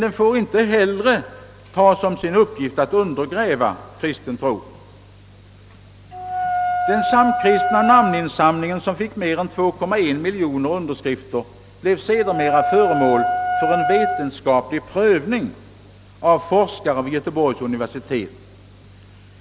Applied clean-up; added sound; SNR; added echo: none; Wind instrument, woodwind instrument; 2 dB; none.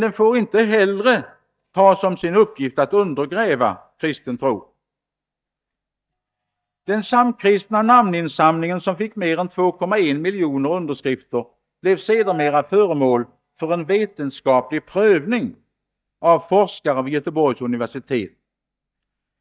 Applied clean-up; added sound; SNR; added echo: neural mask model DeepFilterNet 3.